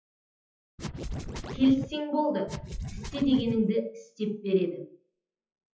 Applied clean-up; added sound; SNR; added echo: classical method WPE with log-MMSE.